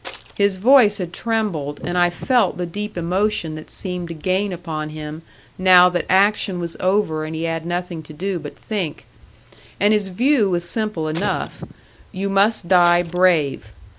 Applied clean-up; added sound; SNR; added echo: none; Wind + Shatter; 14 dB; none.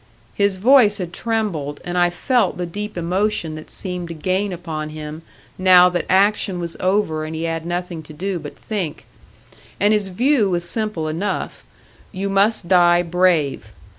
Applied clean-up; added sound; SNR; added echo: none; none; none; none.